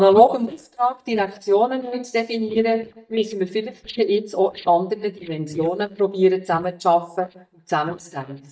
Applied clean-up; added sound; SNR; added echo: neural mask model DeepFilterNet 3.